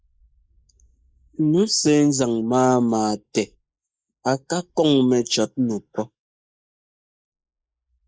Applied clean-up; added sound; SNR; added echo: neural mask model Resemble Enhance denoiser.